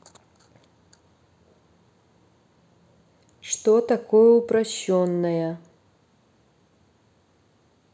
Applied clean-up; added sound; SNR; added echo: none; none; none; none.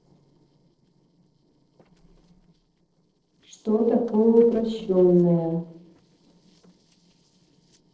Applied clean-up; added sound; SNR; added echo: neural separator model SepFormer DNS4.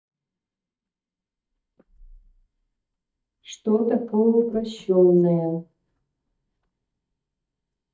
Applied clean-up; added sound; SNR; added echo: neural mask model DeepFilterNet 3.